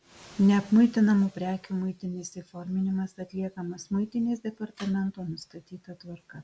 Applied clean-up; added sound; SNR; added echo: none; none; none; none.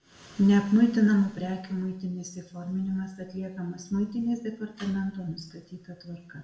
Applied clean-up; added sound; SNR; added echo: none; none; none; reverberation time 0.7 s.